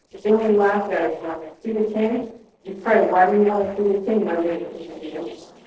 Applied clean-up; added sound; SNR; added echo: neural separator model SepFormer DNS4.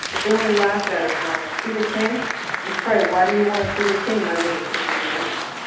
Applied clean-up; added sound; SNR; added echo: none; Applause; 3 dB; reverberation time 0.8 s.